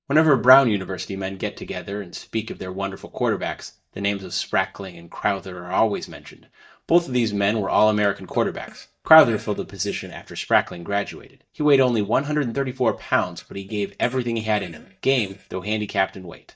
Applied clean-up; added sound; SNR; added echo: neural mask model DeepFilterNet 3.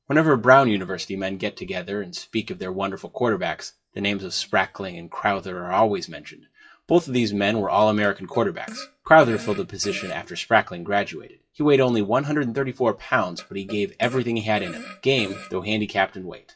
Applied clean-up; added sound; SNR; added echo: classical method WPE with log-MMSE.